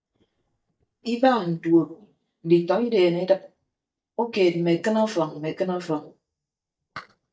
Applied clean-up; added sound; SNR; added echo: neural mask model DeepFilterNet 3.